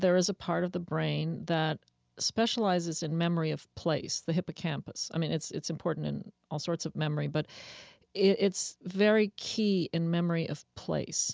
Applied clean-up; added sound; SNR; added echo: none; none; none; none.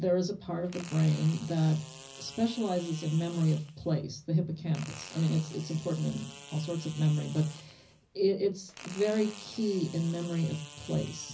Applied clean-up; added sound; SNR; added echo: none; Fart; 18 dB; reverberation time 0.4 s.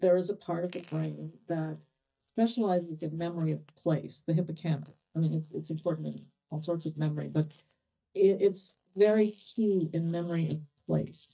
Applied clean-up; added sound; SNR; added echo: neural mask model DeepFilterNet 3.